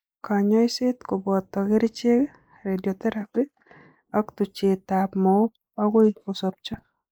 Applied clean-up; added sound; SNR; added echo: neural mask model Resemble Enhance denoiser.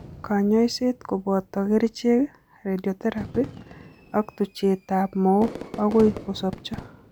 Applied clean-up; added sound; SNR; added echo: none; Fireworks; 17 dB; none.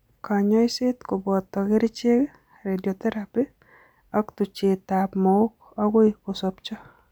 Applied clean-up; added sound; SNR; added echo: none; none; none; none.